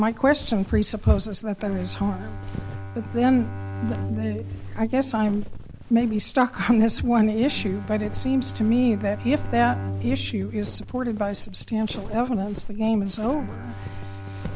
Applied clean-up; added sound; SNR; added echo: none; Bowed string instrument + Walk, footsteps; 9 dB; none.